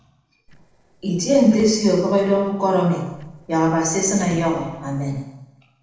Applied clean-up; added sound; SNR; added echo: neural separator model SepFormer DNS4.